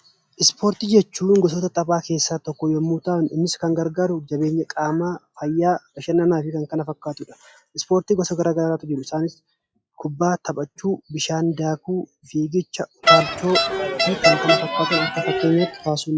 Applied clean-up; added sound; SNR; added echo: classical method log-MMSE.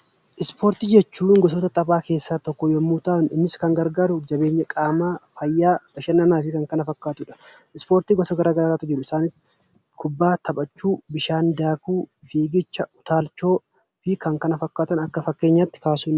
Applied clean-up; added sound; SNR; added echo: none; none; none; none.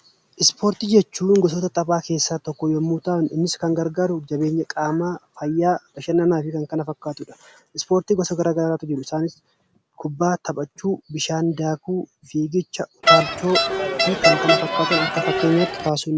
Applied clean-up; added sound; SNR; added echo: none; Crowd; -3 dB; none.